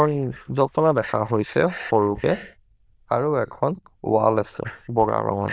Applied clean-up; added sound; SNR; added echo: neural diffusion model UNIVERSE++.